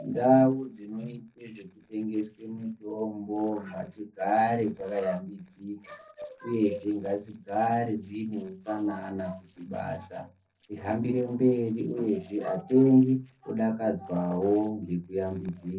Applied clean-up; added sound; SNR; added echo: neural separator model SepFormer DNS4.